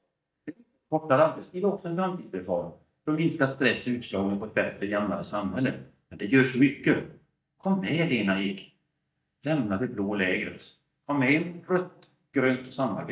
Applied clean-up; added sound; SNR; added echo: neural mask model DeepFilterNet 3.